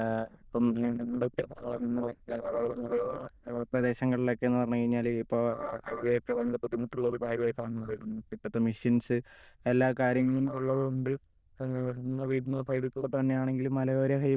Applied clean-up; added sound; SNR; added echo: neural diffusion model UNIVERSE++.